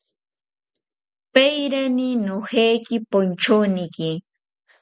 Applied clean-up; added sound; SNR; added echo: none; none; none; none.